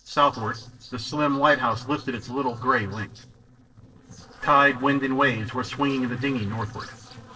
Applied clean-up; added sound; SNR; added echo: neural separator model SepFormer DNS4.